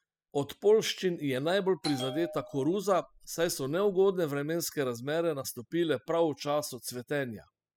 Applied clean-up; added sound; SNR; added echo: classical method spectral subtraction.